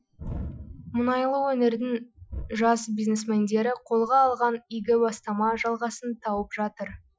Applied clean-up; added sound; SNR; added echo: classical method Wiener filter.